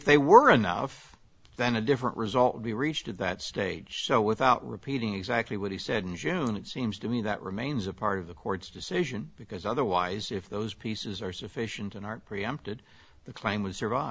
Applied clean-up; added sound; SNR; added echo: none; none; none; none.